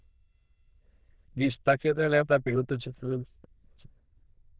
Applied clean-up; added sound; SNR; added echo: neural diffusion model UNIVERSE++.